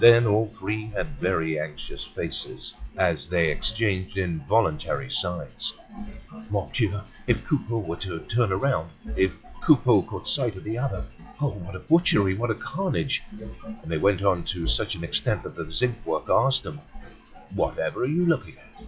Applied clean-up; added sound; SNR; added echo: classical method log-MMSE.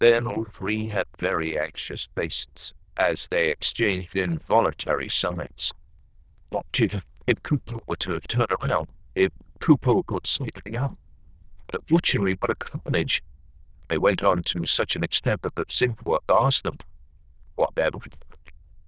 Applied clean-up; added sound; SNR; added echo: neural diffusion model UNIVERSE++.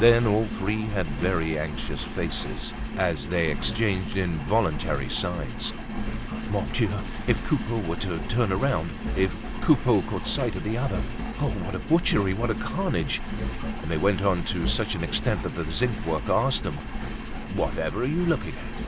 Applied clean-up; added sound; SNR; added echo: none; Engine; 4 dB; none.